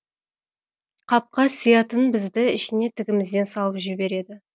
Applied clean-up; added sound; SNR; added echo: none; none; none; none.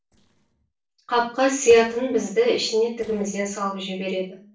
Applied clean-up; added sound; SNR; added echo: neural separator model SepFormer DNS4.